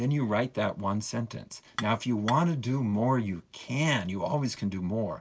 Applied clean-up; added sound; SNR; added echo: none; Dishes, pots, and pans / Chink, clink; 11 dB; none.